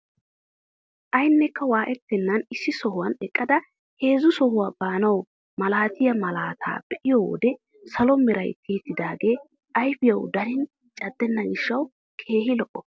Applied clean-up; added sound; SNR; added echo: none; none; none; none.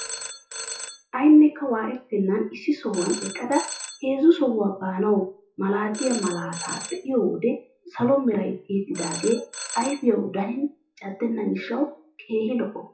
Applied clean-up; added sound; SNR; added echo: classical method WPE with log-MMSE.